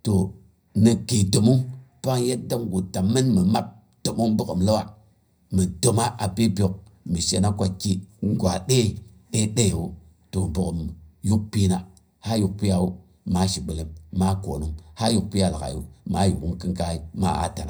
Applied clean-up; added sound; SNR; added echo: none; none; none; reverberation time 0.4 s.